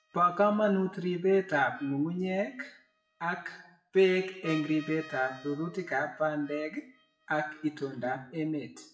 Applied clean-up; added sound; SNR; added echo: classical method WPE with log-MMSE.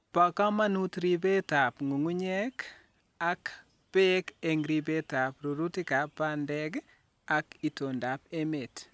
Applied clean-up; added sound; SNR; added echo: none; none; none; none.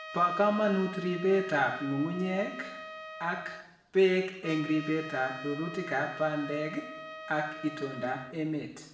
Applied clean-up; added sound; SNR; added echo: none; Trumpet; 13 dB; reverberation time 0.8 s.